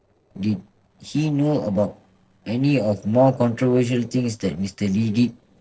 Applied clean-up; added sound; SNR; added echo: neural separator model SepFormer DNS4.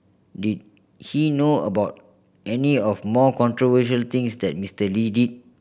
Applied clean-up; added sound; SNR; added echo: none; none; none; none.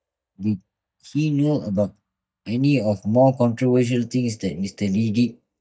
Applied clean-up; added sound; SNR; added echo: neural mask model DeepFilterNet 3.